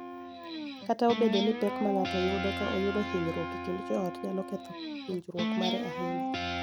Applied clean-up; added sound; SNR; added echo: none; Guitar; 3 dB; none.